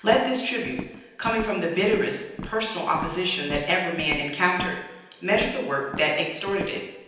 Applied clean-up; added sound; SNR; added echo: none; Walk, footsteps; 14 dB; reverberation time 0.9 s.